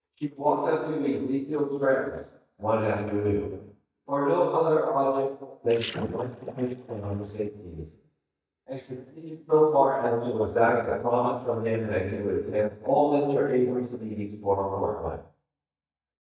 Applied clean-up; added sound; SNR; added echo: neural mask model DeepFilterNet 3.